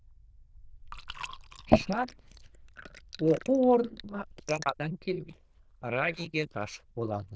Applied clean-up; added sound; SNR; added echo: neural diffusion model UNIVERSE++.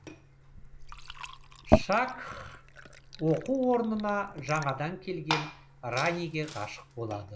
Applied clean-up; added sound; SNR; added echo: none; Liquid; 3 dB; none.